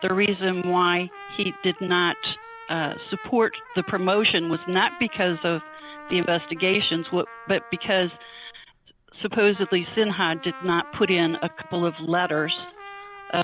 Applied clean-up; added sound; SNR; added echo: none; Trumpet; 17 dB; none.